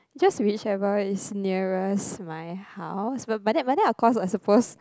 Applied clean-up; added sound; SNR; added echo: none; none; none; none.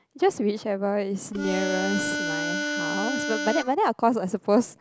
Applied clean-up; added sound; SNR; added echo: none; Harmonica; 3 dB; none.